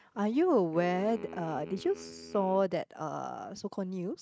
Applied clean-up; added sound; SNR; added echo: neural mask model RNNoise.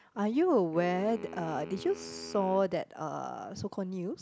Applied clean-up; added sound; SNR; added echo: none; Wind instrument, woodwind instrument; 16 dB; none.